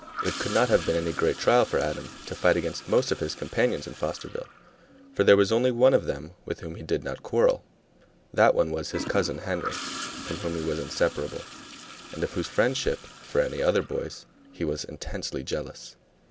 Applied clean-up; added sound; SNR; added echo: none; Toilet flush / Gurgling; 15 dB; none.